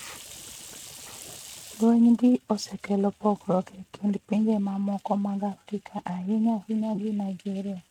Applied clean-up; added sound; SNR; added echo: neural mask model RNNoise.